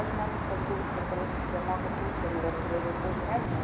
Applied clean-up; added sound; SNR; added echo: none; Traffic noise, roadway noise; -3 dB; reverberation time 0.8 s.